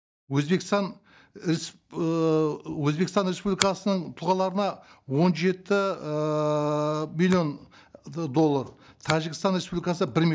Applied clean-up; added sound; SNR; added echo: neural mask model DeepFilterNet 3.